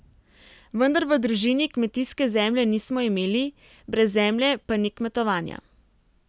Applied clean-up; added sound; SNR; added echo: none; none; none; none.